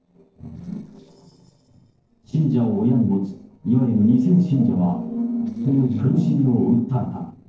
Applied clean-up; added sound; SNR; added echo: neural separator model SepFormer DNS4.